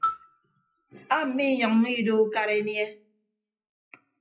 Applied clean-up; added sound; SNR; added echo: classical method WPE with log-MMSE.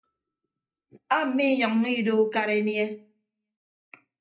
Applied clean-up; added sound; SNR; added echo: neural mask model DeepFilterNet 3.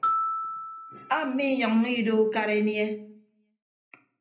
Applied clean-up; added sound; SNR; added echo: none; Glockenspiel; 5 dB; reverberation time 0.5 s.